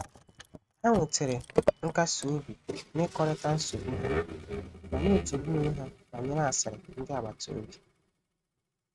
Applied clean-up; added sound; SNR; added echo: neural mask model RNNoise.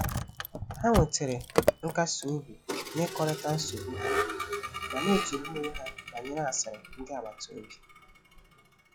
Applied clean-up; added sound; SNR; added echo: classical method log-MMSE.